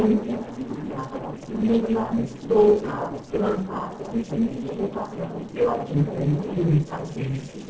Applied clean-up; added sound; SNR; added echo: neural separator model SepFormer DNS4.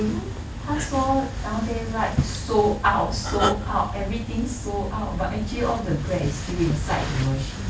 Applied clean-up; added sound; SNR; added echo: none; none; none; none.